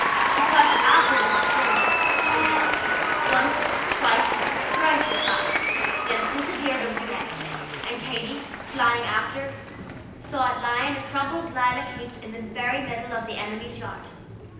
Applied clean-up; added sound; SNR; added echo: none; Applause; -2 dB; reverberation time 0.9 s.